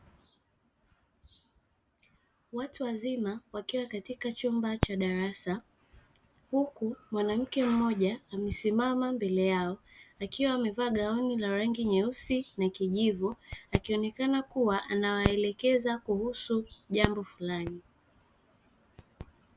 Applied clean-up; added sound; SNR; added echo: none; none; none; none.